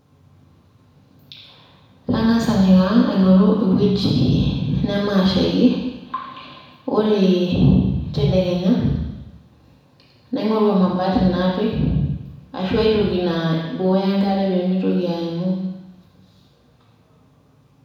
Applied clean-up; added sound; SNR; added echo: none; none; none; reverberation time 1.1 s.